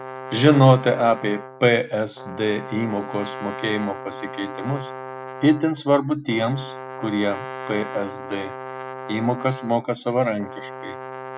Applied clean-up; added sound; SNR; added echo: none; Brass instrument; 12 dB; none.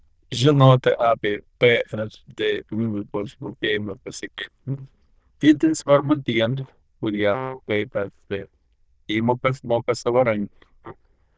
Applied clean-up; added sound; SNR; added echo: neural diffusion model UNIVERSE++.